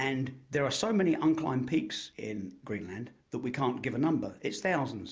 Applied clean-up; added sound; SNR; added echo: none; none; none; none.